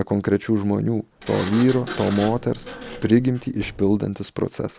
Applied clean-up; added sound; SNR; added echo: none; Sliding door; 15 dB; none.